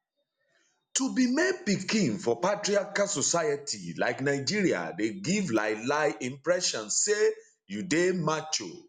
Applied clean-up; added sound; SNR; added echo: none; none; none; none.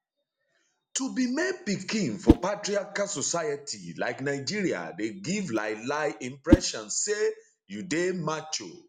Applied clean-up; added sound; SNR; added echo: none; Whoosh, swoosh, swish; -1 dB; none.